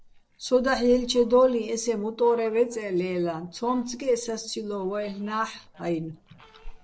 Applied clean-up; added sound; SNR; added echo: neural separator model SepFormer DNS4.